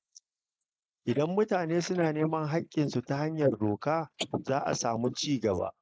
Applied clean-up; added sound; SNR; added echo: neural mask model Resemble Enhance denoiser.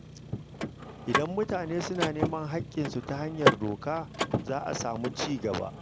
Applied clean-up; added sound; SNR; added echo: none; Mechanisms / Car; 0 dB; none.